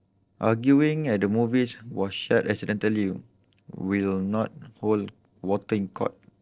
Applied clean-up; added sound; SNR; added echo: neural separator model SepFormer DNS4.